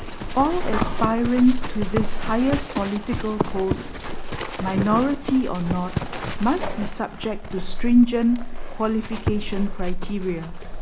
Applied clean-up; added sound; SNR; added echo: none; Livestock, farm animals, working animals; 2 dB; none.